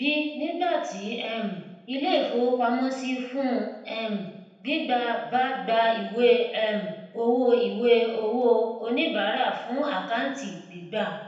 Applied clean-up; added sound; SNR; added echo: none; none; none; reverberation time 0.9 s.